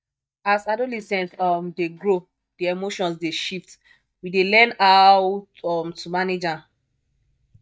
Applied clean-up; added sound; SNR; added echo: neural mask model DeepFilterNet 3.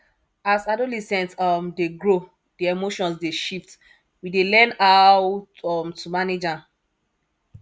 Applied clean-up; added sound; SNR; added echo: none; none; none; none.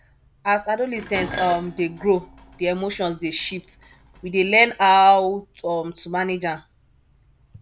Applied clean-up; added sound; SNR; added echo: none; Dishes, pots, and pans; 18 dB; none.